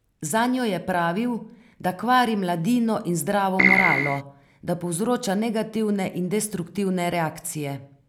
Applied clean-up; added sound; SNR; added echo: none; Keyboard (musical); -5 dB; none.